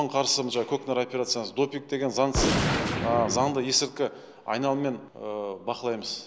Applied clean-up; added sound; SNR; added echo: none; Gunshot, gunfire; 6 dB; none.